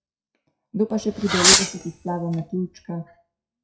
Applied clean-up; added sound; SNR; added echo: classical method WPE with log-MMSE.